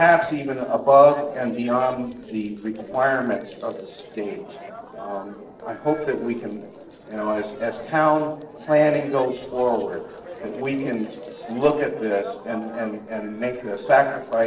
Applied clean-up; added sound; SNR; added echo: neural separator model SepFormer DNS4.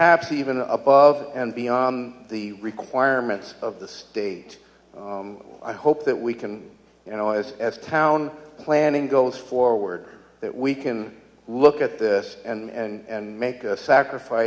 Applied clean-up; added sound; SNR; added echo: none; none; none; none.